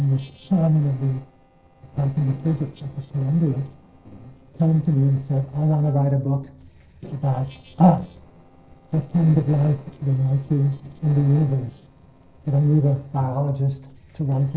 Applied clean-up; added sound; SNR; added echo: neural separator model SepFormer DNS4.